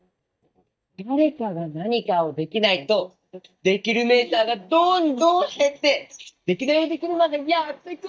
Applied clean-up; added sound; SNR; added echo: neural mask model DeepFilterNet 3.